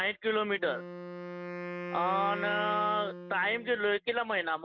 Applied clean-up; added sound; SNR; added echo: none; Wind instrument, woodwind instrument; 10 dB; none.